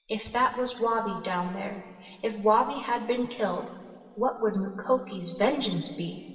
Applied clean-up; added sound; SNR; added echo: none; none; none; reverberation time 2.3 s.